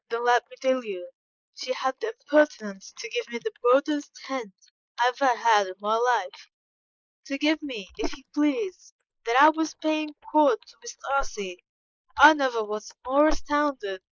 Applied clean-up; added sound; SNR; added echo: neural mask model Resemble Enhance denoiser.